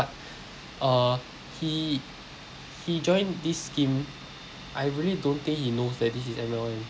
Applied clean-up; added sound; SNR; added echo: none; none; none; none.